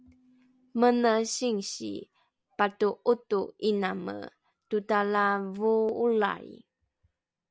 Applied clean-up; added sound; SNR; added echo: none; none; none; none.